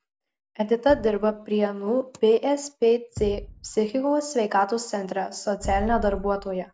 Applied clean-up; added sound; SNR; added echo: none; Thump, thud; 15 dB; none.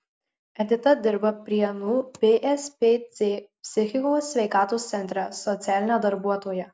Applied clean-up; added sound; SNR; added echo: none; none; none; none.